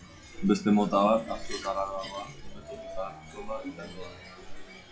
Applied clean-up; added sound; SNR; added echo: classical method WPE with log-MMSE.